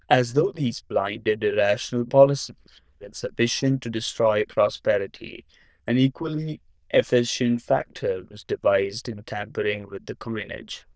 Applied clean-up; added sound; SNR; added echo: neural diffusion model UNIVERSE++.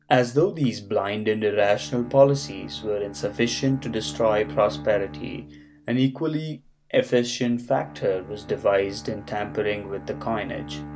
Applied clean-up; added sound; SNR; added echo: none; Bowed string instrument; 16 dB; none.